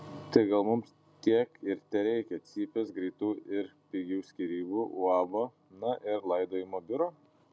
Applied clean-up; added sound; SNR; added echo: none; none; none; none.